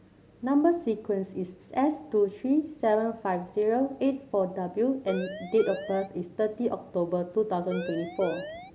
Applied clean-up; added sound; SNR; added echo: none; Siren; 9 dB; none.